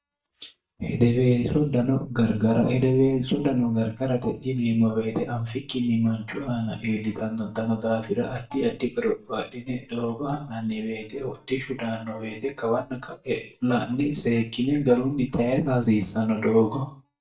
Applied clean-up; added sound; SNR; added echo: neural mask model DeepFilterNet 3.